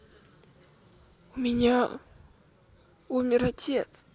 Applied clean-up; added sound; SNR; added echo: none; none; none; none.